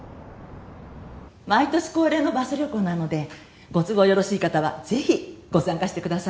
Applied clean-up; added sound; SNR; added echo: none; none; none; none.